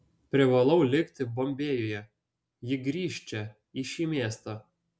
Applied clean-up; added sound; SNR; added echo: none; none; none; none.